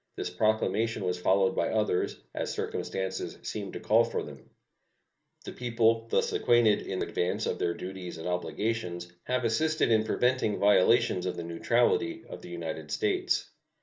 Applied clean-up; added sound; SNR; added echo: none; none; none; reverberation time 0.2 s.